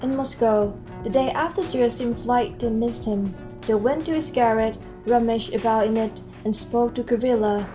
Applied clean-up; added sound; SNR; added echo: none; Keyboard (musical); 14 dB; none.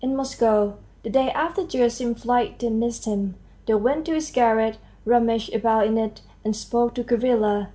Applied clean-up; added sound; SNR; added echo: none; none; none; none.